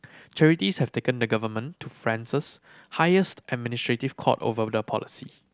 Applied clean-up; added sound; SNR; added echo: none; none; none; none.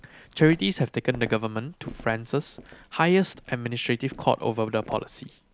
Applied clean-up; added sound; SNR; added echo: none; Walk, footsteps; 20 dB; none.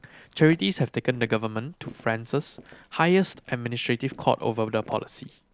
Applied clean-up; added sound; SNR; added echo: neural separator model SepFormer DNS4.